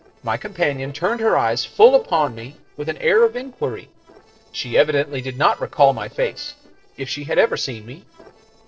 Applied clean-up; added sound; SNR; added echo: neural separator model SepFormer DNS4.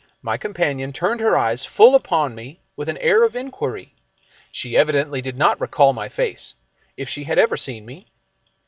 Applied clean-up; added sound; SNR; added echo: none; none; none; none.